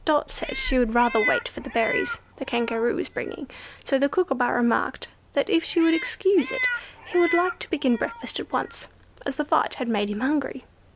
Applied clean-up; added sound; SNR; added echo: none; Meow; 8 dB; none.